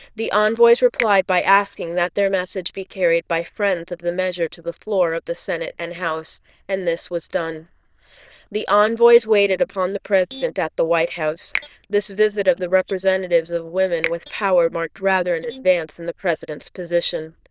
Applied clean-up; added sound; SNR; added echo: neural diffusion model UNIVERSE++.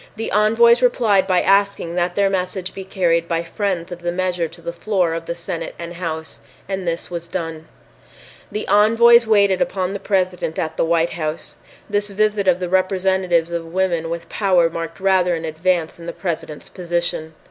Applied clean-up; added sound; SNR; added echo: none; none; none; none.